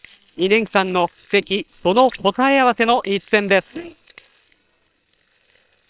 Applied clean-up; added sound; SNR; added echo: neural separator model SepFormer WHAM!.